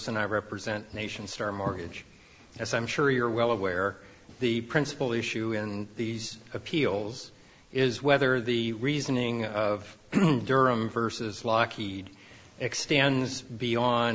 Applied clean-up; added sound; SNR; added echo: none; none; none; none.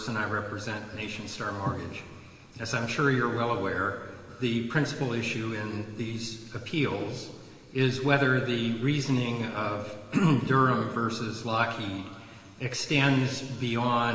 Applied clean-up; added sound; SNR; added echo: none; none; none; reverberation time 2.9 s.